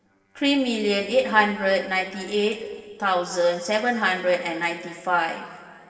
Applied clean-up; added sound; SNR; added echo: neural separator model SepFormer DNS4.